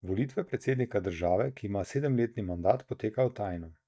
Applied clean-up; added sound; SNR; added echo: neural mask model DeepFilterNet 3.